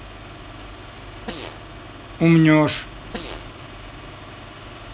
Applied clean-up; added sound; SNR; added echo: none; Fart; 15 dB; none.